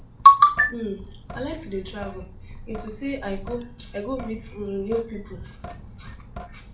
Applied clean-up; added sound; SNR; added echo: none; Drip / Sink (filling or washing); 15 dB; reverberation time 0.4 s.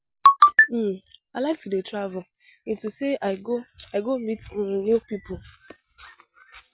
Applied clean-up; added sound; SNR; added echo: none; none; none; none.